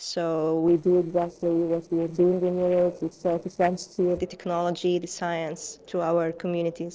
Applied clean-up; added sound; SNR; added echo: neural separator model SepFormer DNS4.